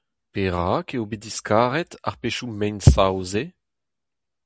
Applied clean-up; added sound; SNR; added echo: none; none; none; none.